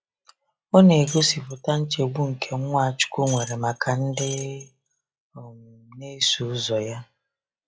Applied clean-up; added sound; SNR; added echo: classical method log-MMSE.